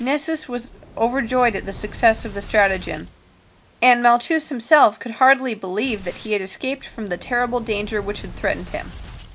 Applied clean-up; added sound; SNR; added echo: none; Boom; 18 dB; none.